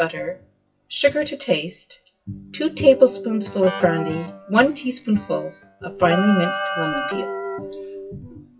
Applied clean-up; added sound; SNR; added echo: classical method WPE with log-MMSE.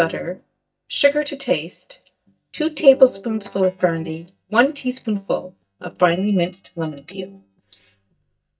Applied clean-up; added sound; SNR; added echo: neural mask model DeepFilterNet 3.